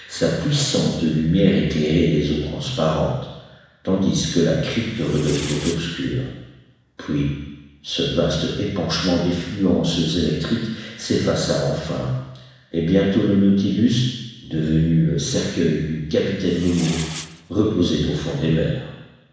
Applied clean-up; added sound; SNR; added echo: none; Fireworks; 14 dB; reverberation time 1.1 s.